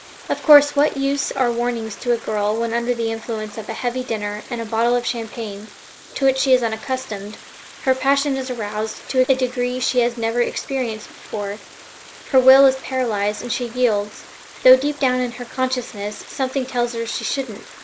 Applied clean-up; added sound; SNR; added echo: neural mask model Resemble Enhance denoiser.